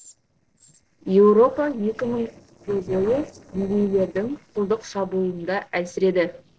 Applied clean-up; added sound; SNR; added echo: neural separator model SepFormer DNS4.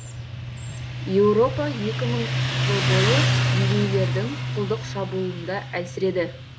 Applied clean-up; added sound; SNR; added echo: none; Motorcycle; -1 dB; none.